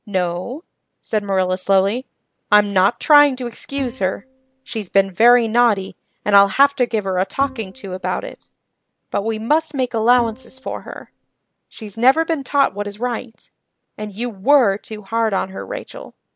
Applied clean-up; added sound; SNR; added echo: none; Bowed string instrument; 20 dB; none.